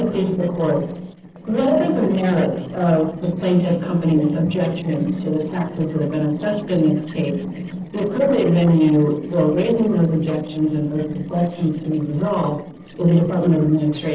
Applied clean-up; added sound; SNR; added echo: neural separator model SepFormer DNS4.